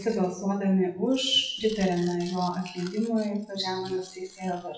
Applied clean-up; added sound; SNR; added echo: classical method WPE with log-MMSE.